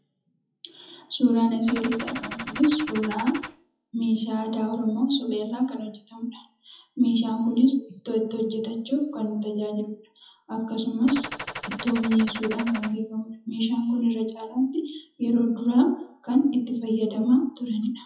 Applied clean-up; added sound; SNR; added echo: classical method WPE with log-MMSE.